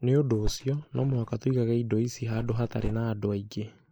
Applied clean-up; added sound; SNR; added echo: neural mask model Resemble Enhance denoiser.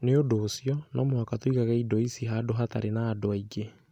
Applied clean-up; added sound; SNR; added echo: none; none; none; none.